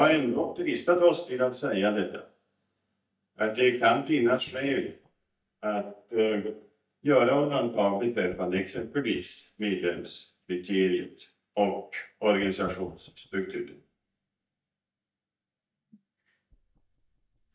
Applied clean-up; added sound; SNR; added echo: neural mask model DeepFilterNet 3.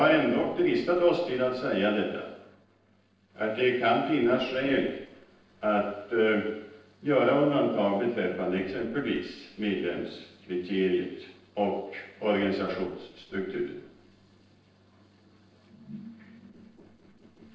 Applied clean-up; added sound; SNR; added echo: neural separator model SepFormer DNS4.